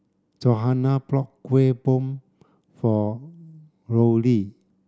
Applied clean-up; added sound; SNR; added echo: none; none; none; none.